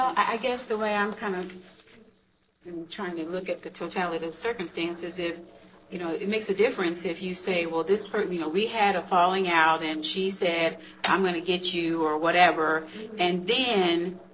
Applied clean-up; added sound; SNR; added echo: neural separator model SepFormer DNS4.